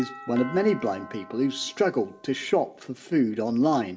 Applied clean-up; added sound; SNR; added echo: none; Doorbell; 19 dB; reverberation time 0.4 s.